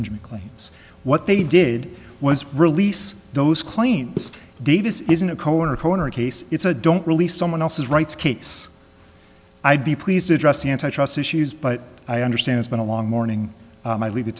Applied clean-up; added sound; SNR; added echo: none; Walk, footsteps; 15 dB; none.